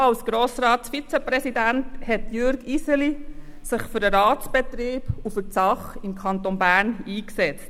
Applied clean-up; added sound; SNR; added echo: none; Buzz; 10 dB; none.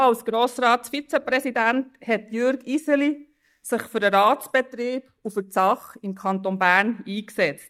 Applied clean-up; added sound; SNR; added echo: neural mask model DeepFilterNet 3.